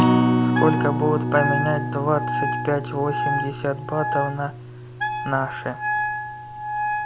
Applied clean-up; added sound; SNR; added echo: none; Wind instrument, woodwind instrument + Acoustic guitar; -2 dB; none.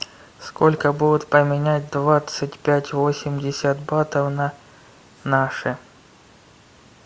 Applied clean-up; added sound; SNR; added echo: none; none; none; none.